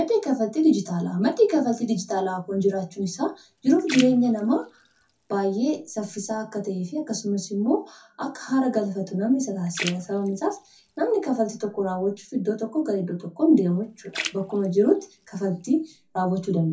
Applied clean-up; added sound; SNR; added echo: none; Splash, splatter; 16 dB; reverberation time 0.3 s.